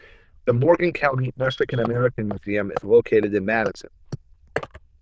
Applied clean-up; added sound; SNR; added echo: neural diffusion model UNIVERSE++.